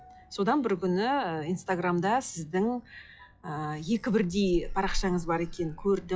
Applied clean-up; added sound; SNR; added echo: classical method log-MMSE.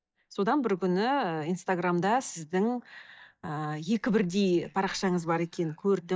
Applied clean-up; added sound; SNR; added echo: neural mask model DeepFilterNet 3.